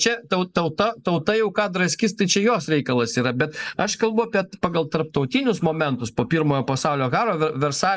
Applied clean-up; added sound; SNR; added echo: neural mask model Resemble Enhance denoiser.